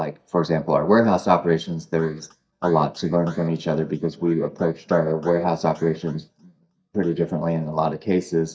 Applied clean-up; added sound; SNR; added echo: neural mask model DeepFilterNet 3.